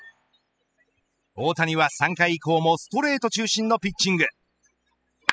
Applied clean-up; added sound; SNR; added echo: classical method spectral subtraction.